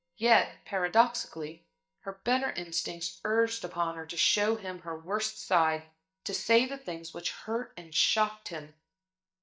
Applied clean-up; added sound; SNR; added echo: neural mask model DeepFilterNet 3.